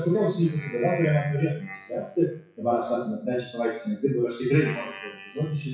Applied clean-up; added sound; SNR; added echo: classical method WPE with log-MMSE.